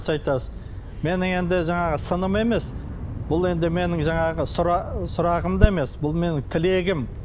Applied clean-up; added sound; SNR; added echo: none; Bird vocalization, bird call, bird song; 5 dB; none.